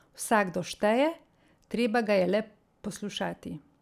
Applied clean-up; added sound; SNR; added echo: none; none; none; none.